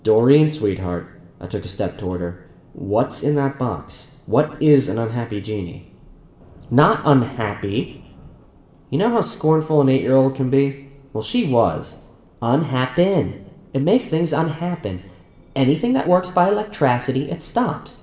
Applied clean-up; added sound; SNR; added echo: none; none; none; reverberation time 0.9 s.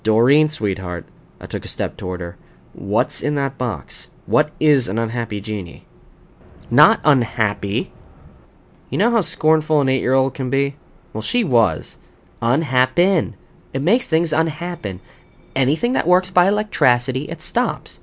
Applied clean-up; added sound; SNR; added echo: none; none; none; none.